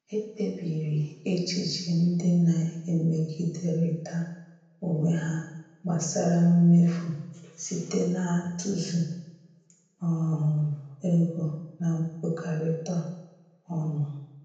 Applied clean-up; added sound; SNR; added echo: none; none; none; reverberation time 0.9 s.